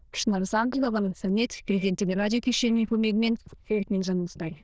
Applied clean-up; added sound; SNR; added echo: neural diffusion model UNIVERSE++.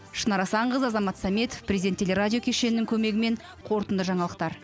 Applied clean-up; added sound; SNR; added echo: none; none; none; none.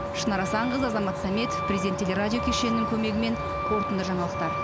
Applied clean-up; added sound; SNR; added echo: none; Truck; 2 dB; none.